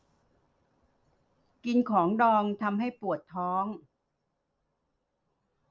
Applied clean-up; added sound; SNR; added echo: none; none; none; none.